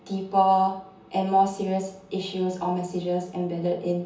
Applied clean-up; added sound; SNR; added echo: none; none; none; reverberation time 0.7 s.